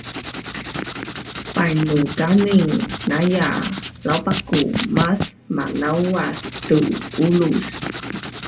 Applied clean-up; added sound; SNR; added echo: none; Writing; 2 dB; reverberation time 0.2 s.